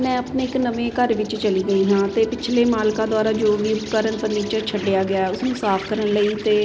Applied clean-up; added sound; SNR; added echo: none; Electric guitar + Insect; 18 dB; none.